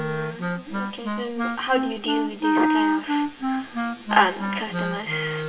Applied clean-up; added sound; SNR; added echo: none; Wind instrument, woodwind instrument; -2 dB; reverberation time 1.4 s.